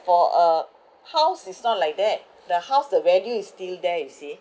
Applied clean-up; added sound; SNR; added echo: none; none; none; none.